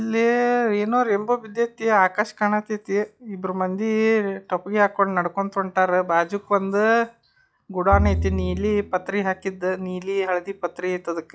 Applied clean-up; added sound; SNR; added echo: classical method log-MMSE.